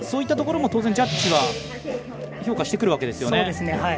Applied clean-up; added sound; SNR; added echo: none; none; none; none.